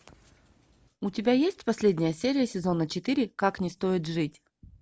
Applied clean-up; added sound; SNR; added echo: none; none; none; none.